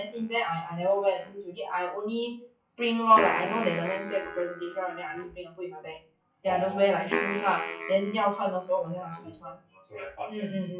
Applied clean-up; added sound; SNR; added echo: classical method WPE with log-MMSE.